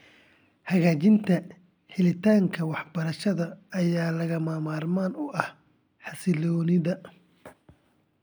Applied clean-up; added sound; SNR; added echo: none; none; none; none.